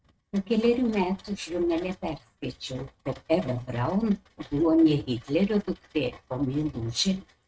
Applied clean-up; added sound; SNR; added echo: neural mask model RNNoise.